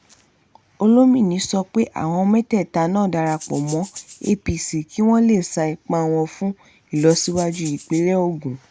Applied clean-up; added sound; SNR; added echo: none; Rattle (instrument); 18 dB; none.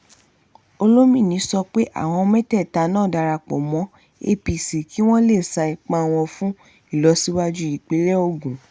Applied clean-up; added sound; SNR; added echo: none; none; none; none.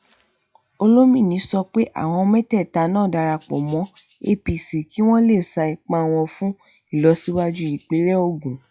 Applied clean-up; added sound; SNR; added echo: classical method log-MMSE.